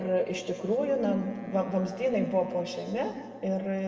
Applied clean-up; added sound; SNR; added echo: none; Wind instrument, woodwind instrument; 19 dB; reverberation time 1.4 s.